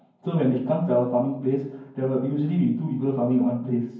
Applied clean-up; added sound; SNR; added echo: none; none; none; reverberation time 0.9 s.